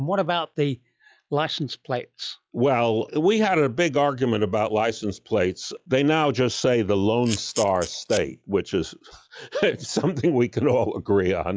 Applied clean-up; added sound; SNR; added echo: classical method log-MMSE.